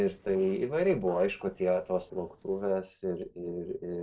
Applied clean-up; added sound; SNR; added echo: neural separator model SepFormer DNS4.